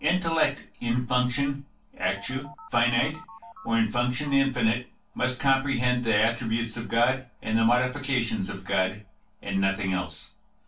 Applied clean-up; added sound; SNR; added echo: none; Telephone; 19 dB; reverberation time 0.2 s.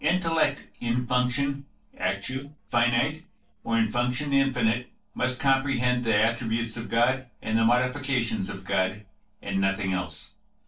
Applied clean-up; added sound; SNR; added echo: neural separator model SepFormer DNS4.